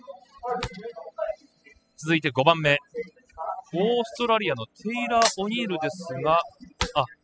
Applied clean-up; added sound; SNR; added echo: classical method spectral subtraction.